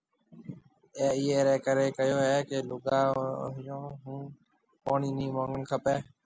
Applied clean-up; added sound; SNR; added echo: none; none; none; none.